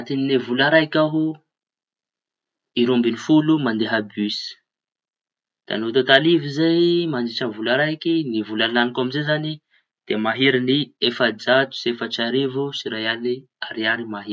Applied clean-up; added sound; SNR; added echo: none; none; none; none.